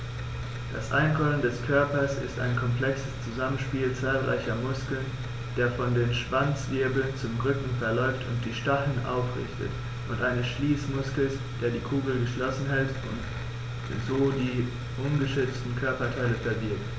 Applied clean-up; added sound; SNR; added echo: none; none; none; none.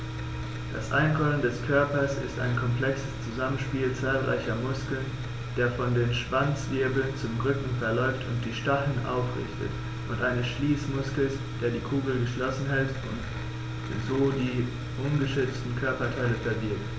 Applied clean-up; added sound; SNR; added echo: none; Wind instrument, woodwind instrument; 18 dB; none.